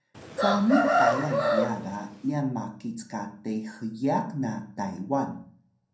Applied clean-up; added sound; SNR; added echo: none; Chicken, rooster; -3 dB; reverberation time 0.6 s.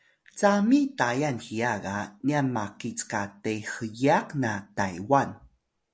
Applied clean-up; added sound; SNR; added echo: none; none; none; none.